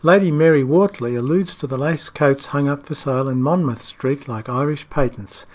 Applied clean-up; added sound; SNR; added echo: none; none; none; none.